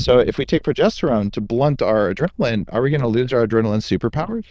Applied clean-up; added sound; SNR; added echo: neural diffusion model UNIVERSE++.